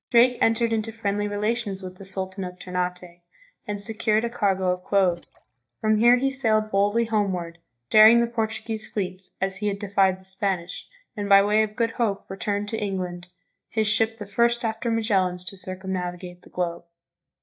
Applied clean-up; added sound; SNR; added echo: neural mask model DeepFilterNet 3.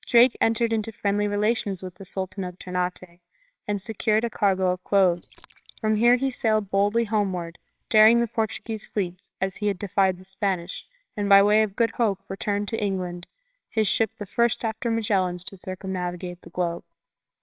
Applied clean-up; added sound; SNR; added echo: neural separator model SepFormer WHAMR!.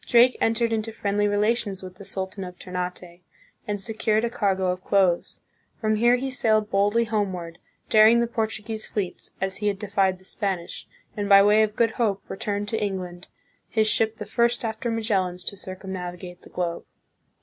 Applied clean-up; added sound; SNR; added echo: none; none; none; none.